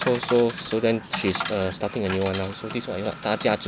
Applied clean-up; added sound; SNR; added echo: none; Coin (dropping) / Chatter; 8 dB; none.